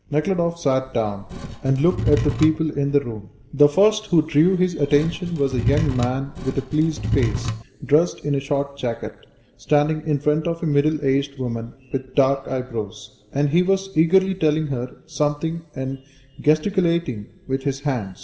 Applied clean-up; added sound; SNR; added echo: none; Wood / Tools; 4 dB; reverberation time 1.5 s.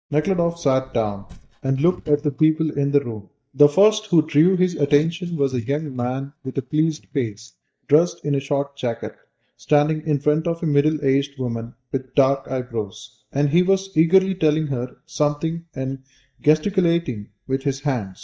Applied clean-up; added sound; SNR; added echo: neural mask model DeepFilterNet 3.